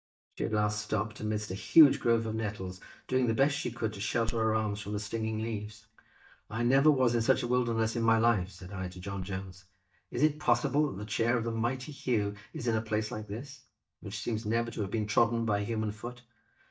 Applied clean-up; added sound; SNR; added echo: neural mask model DeepFilterNet 3.